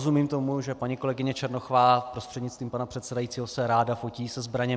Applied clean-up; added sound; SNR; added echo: none; none; none; none.